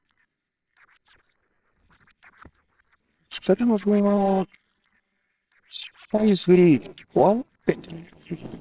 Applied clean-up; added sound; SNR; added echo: neural separator model SepFormer WHAMR!.